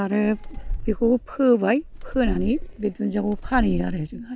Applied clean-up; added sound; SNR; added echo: none; Bird; 7 dB; none.